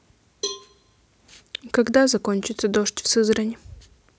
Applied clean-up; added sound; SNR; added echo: none; Cowbell; 15 dB; none.